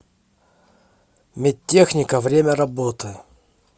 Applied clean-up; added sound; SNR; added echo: none; none; none; none.